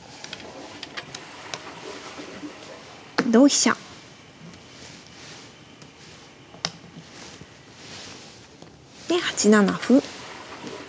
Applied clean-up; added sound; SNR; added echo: none; Toilet flush / Water; 17 dB; none.